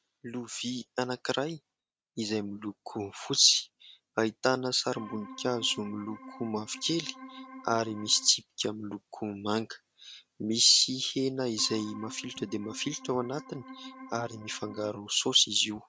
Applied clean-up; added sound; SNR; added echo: neural mask model RNNoise.